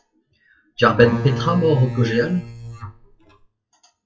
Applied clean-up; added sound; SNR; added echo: classical method WPE with log-MMSE.